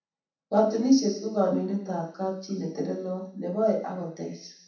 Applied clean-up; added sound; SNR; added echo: none; none; none; reverberation time 0.7 s.